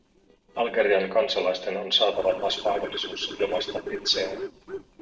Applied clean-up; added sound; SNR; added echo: neural separator model SepFormer DNS4.